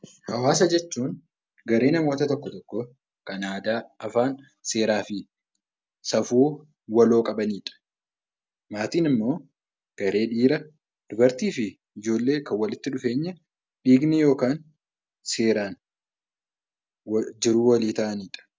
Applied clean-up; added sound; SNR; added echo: none; none; none; none.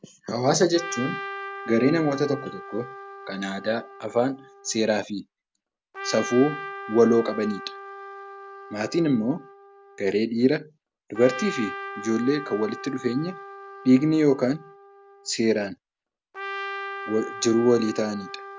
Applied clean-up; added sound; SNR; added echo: none; Trumpet; 12 dB; none.